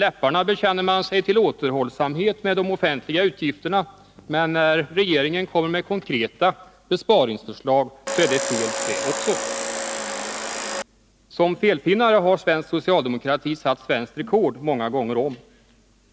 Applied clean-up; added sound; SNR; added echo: none; Domestic sounds, home sounds; 4 dB; none.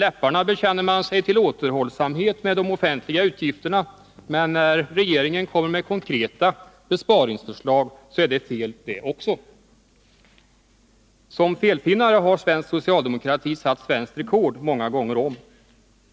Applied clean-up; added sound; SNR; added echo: none; none; none; none.